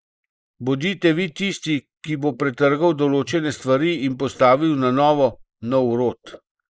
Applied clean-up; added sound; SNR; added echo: neural mask model Resemble Enhance denoiser.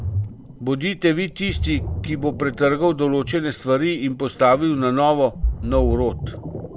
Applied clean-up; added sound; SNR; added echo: none; Ocean; 7 dB; none.